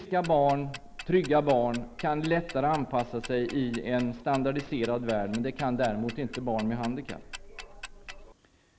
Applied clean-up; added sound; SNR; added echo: none; Tick-tock; 14 dB; none.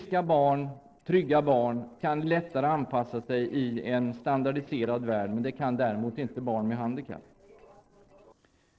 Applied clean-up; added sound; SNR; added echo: neural separator model SepFormer DNS4.